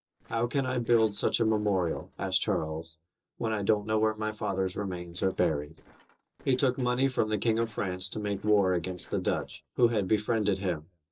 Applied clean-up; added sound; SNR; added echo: neural separator model SepFormer DNS4.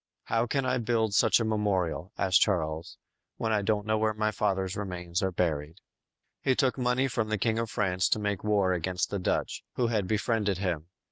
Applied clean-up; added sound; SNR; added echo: none; none; none; none.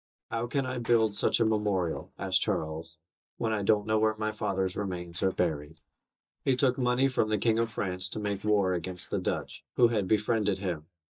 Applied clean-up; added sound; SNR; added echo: neural mask model DeepFilterNet 3.